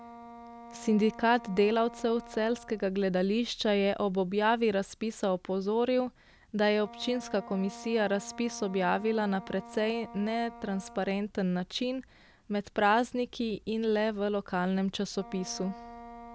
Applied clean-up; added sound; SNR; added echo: none; Wind instrument, woodwind instrument; 20 dB; none.